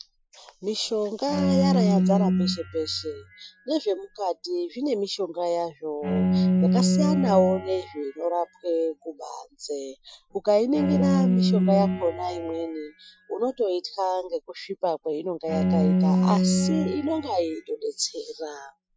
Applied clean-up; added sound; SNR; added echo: classical method Wiener filter.